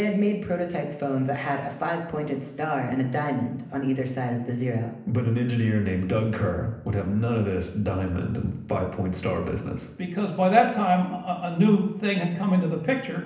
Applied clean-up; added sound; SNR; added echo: none; none; none; reverberation time 0.8 s.